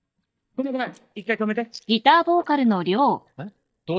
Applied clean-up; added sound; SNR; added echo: neural mask model DeepFilterNet 3.